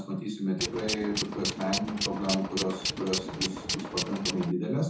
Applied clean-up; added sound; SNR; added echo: none; Tools; 2 dB; reverberation time 0.5 s.